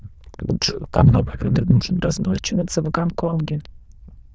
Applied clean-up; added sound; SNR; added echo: neural diffusion model UNIVERSE++.